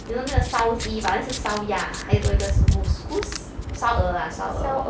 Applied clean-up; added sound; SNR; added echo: none; Domestic sounds, home sounds; 16 dB; none.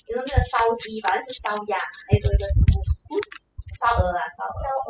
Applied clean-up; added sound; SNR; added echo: classical method spectral subtraction.